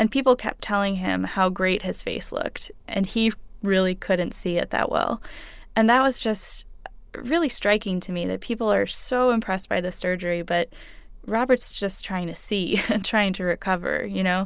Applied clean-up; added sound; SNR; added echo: none; none; none; none.